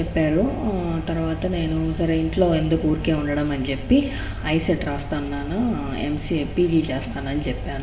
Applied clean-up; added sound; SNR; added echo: none; none; none; reverberation time 1.1 s.